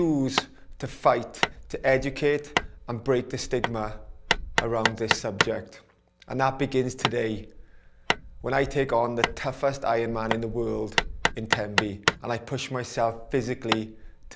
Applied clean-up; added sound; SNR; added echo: none; Hammer; 4 dB; none.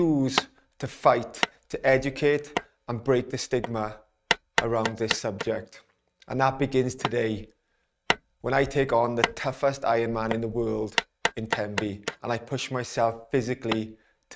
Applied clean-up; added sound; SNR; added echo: neural mask model RNNoise.